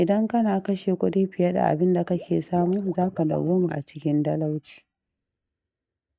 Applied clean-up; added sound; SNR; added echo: neural mask model DeepFilterNet 3.